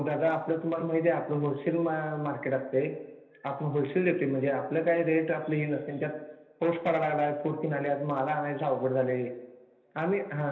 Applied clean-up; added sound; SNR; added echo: none; none; none; reverberation time 1.4 s.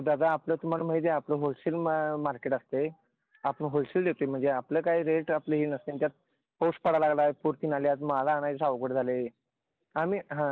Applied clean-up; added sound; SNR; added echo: none; none; none; none.